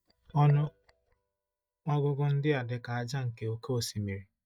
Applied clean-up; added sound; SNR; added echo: neural mask model DeepFilterNet 3.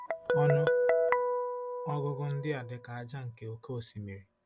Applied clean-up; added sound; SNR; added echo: none; Guitar; -4 dB; none.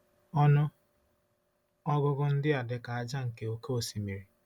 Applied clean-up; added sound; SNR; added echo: none; none; none; none.